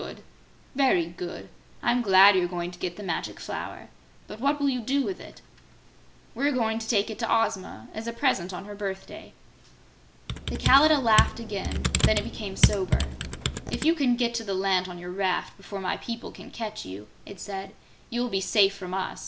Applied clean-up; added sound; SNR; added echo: none; Computer keyboard; -1 dB; none.